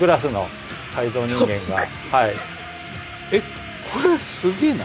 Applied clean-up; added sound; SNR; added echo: none; none; none; none.